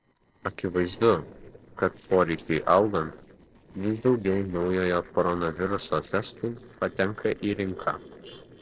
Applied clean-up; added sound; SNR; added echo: neural separator model SepFormer DNS4.